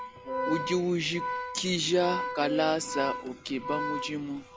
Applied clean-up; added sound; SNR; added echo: none; Organ + Wind instrument, woodwind instrument; 5 dB; none.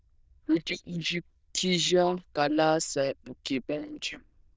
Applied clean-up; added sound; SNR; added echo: neural diffusion model UNIVERSE++.